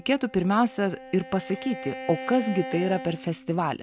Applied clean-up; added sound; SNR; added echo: none; Bowed string instrument; 12 dB; none.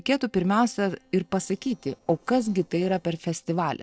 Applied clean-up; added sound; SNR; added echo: neural separator model SepFormer DNS4.